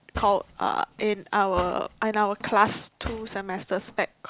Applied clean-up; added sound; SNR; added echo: none; Cutlery, silverware / Drawer open or close; 15 dB; none.